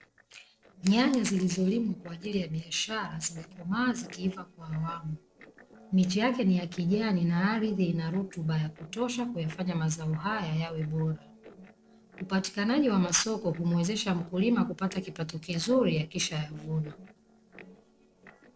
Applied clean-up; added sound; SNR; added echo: neural separator model SepFormer DNS4.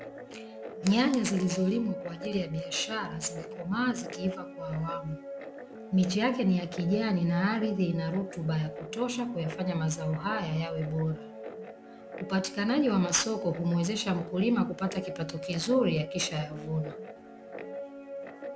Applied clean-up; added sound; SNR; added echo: none; Guitar; 11 dB; none.